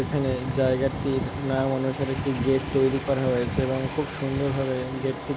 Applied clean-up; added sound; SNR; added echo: none; Engine; 18 dB; none.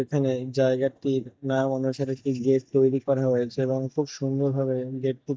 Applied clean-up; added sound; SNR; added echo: neural mask model DeepFilterNet 3.